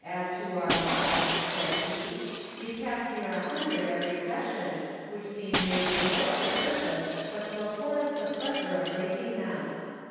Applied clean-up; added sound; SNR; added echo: none; Shatter; 4 dB; reverberation time 2.2 s.